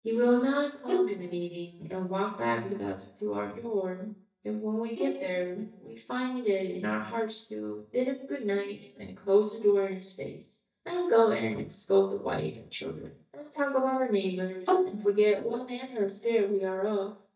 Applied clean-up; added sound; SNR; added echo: neural mask model DeepFilterNet 3.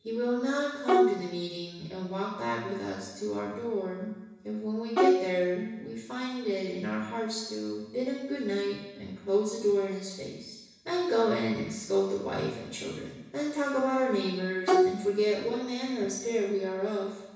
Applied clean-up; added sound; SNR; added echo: none; Bowed string instrument; -3 dB; reverberation time 1.1 s.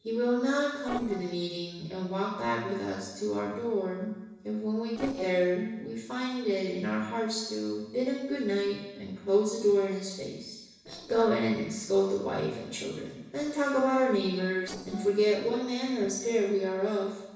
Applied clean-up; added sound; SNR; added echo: neural separator model SepFormer DNS4.